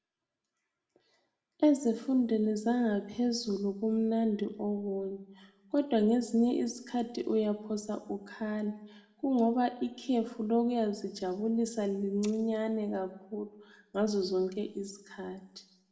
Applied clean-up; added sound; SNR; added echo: none; none; none; reverberation time 0.7 s.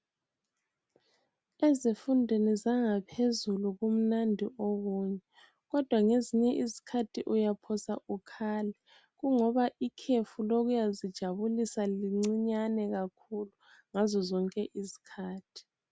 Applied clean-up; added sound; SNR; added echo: none; none; none; none.